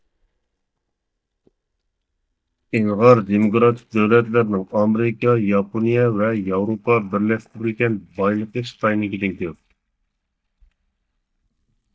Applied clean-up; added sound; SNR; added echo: neural mask model DeepFilterNet 3.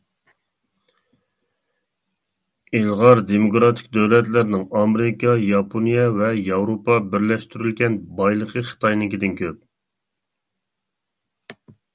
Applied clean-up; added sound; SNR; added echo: none; none; none; none.